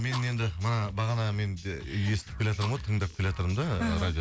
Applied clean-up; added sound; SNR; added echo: none; Fire; 19 dB; none.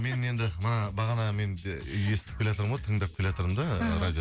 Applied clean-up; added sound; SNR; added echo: none; none; none; none.